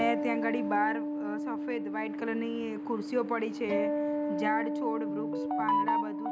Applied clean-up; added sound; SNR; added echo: none; Acoustic guitar; 1 dB; none.